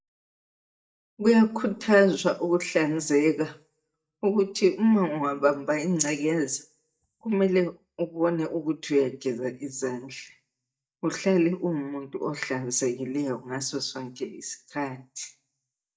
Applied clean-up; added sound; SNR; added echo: neural mask model DeepFilterNet 3.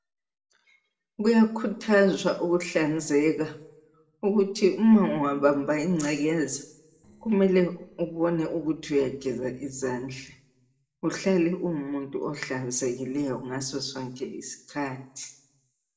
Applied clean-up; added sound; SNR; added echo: neural separator model SepFormer DNS4.